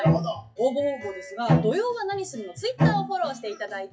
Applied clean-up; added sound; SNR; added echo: classical method WPE with log-MMSE.